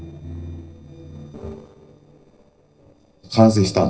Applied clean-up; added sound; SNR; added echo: neural separator model SepFormer DNS4.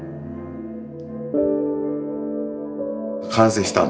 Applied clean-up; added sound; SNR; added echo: none; none; none; none.